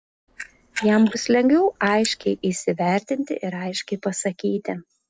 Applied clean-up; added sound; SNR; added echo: neural separator model SepFormer DNS4.